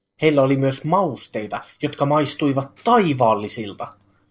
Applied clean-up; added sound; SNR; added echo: neural separator model SepFormer DNS4.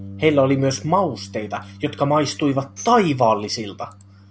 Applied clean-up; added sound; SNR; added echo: none; Bass guitar + Tambourine; 19 dB; none.